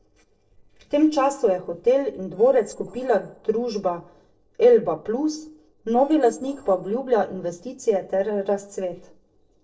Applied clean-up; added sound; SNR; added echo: neural separator model SepFormer DNS4.